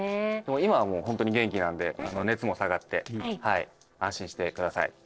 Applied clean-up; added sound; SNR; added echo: neural separator model SepFormer DNS4.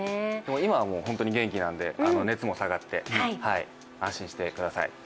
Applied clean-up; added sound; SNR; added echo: none; none; none; none.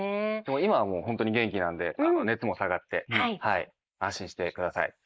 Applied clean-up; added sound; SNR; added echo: neural mask model Resemble Enhance denoiser.